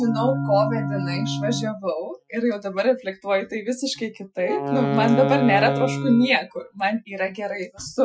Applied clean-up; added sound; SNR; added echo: classical method Wiener filter.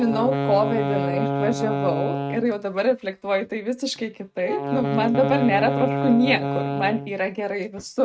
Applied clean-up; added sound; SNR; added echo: neural mask model RNNoise.